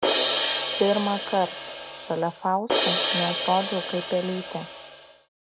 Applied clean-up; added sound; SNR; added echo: none; Crash cymbal; 0 dB; none.